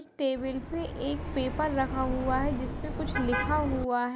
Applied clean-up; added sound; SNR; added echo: none; Car passing by; 3 dB; none.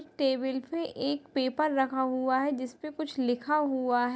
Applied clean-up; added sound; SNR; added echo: none; none; none; none.